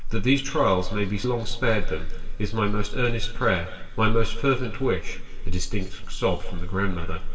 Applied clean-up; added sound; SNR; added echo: none; none; none; reverberation time 2.0 s.